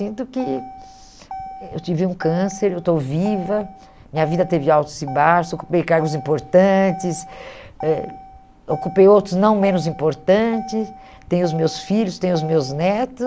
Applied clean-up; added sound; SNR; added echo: none; Motor vehicle (road); 16 dB; none.